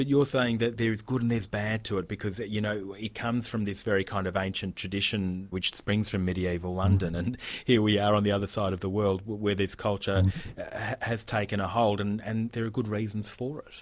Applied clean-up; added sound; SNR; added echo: none; Breathing; -2 dB; none.